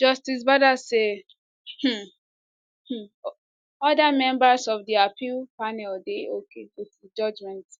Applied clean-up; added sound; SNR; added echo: none; none; none; none.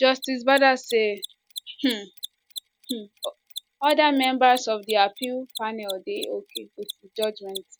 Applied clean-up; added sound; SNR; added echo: none; Mechanisms; 16 dB; none.